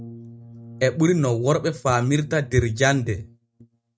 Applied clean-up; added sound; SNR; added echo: neural mask model RNNoise.